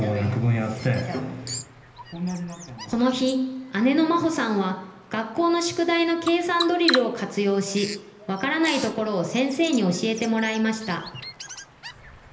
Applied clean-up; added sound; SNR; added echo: none; Bird vocalization, bird call, bird song; 13 dB; reverberation time 1.4 s.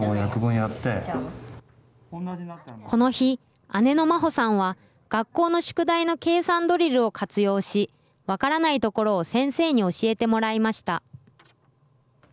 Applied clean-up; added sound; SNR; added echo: none; none; none; none.